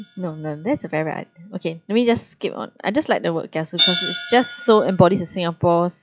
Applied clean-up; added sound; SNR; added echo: classical method log-MMSE.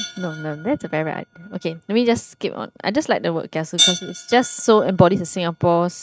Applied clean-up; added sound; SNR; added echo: neural mask model RNNoise.